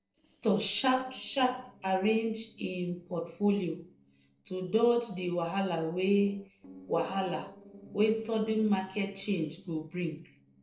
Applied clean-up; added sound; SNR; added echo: neural separator model SepFormer DNS4.